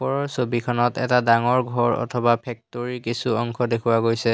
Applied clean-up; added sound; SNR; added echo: none; none; none; none.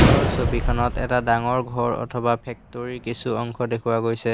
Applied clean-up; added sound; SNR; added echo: none; Gunshot, gunfire; 1 dB; none.